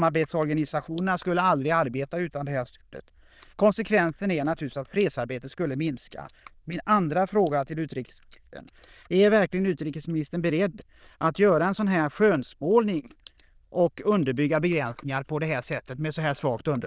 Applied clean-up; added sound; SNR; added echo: neural diffusion model UNIVERSE++.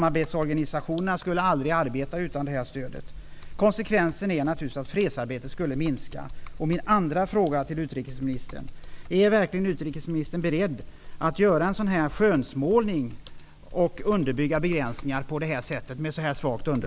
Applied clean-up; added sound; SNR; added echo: none; Computer keyboard; 10 dB; none.